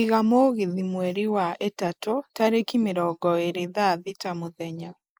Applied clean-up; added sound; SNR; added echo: neural mask model Resemble Enhance denoiser.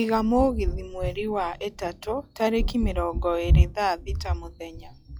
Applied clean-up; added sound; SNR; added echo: classical method log-MMSE.